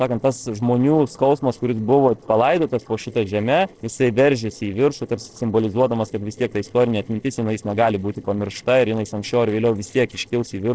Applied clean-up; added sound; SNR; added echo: neural separator model SepFormer DNS4.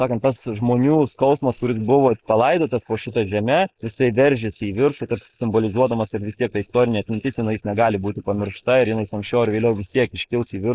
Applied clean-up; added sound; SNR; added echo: neural mask model Resemble Enhance denoiser.